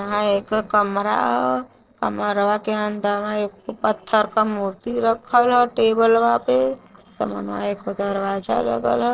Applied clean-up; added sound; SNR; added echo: neural separator model SepFormer DNS4.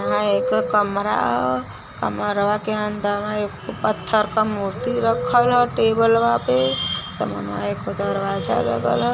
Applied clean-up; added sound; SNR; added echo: none; Bird; 12 dB; none.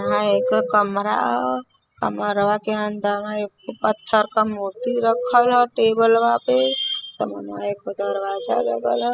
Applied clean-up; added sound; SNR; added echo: classical method spectral subtraction.